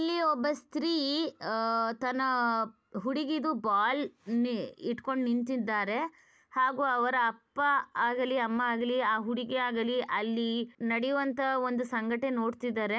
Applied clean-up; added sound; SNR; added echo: none; none; none; none.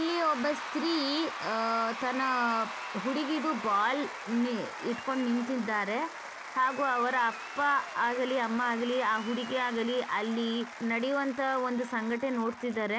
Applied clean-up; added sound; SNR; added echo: none; Applause / Crowd / Cheering; 10 dB; none.